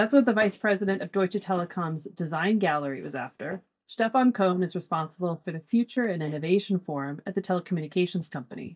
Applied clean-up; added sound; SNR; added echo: neural mask model DeepFilterNet 3.